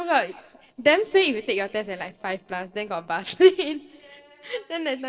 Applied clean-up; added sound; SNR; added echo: neural separator model SepFormer DNS4.